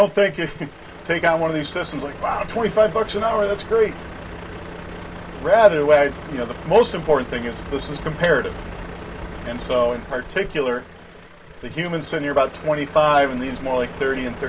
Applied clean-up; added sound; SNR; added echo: none; Truck; 13 dB; reverberation time 0.1 s.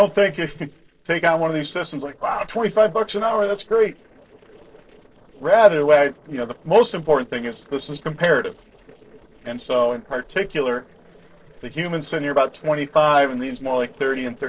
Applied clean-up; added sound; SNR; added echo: neural separator model SepFormer DNS4.